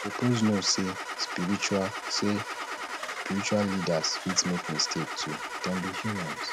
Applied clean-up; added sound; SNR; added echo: none; Engine starting / Car; 5 dB; none.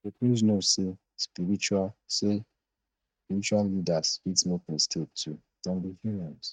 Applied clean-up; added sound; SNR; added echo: neural mask model DeepFilterNet 3.